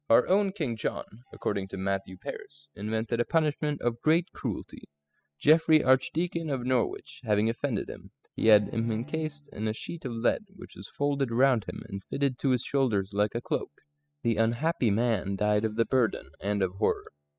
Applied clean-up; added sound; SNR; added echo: classical method spectral subtraction.